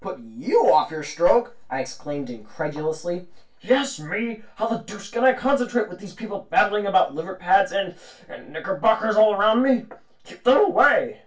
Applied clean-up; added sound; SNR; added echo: none; none; none; reverberation time 0.2 s.